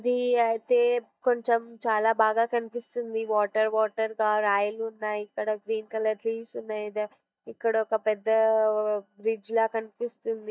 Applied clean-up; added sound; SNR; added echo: neural mask model DeepFilterNet 3.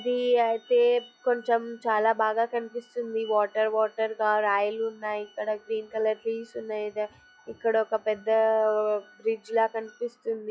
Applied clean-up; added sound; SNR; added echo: classical method log-MMSE.